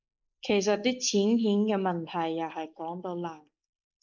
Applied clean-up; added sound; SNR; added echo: neural mask model Resemble Enhance denoiser.